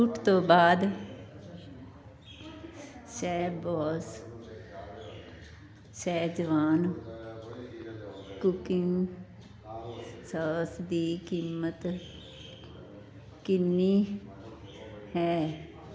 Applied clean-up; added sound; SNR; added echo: none; none; none; none.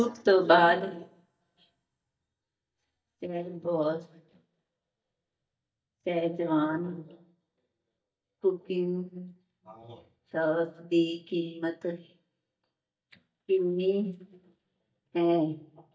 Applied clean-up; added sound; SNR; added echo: neural mask model DeepFilterNet 3.